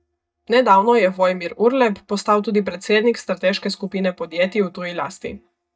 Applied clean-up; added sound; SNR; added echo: neural mask model DeepFilterNet 3.